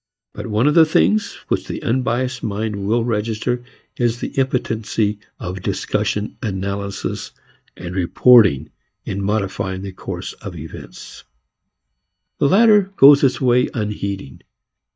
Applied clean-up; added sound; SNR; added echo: neural mask model DeepFilterNet 3.